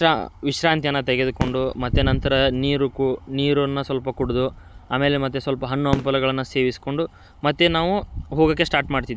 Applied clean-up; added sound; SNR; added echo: none; Fireworks; 15 dB; none.